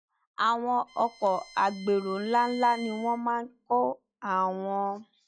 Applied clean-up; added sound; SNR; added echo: classical method log-MMSE.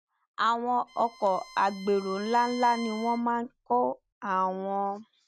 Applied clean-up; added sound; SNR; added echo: none; Bowed string instrument; 18 dB; none.